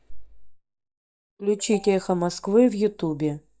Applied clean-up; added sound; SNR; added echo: neural mask model DeepFilterNet 3.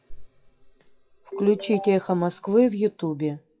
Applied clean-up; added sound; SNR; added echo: classical method WPE with log-MMSE.